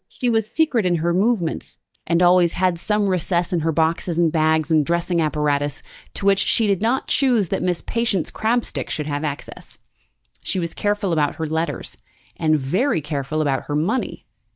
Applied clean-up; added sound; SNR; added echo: neural mask model DeepFilterNet 3.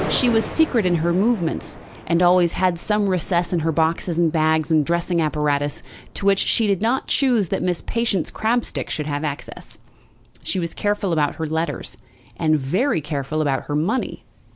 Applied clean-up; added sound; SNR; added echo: none; Thunder; 17 dB; none.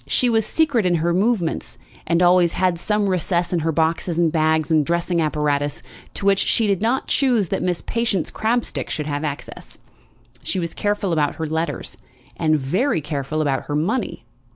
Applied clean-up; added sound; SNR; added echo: none; none; none; none.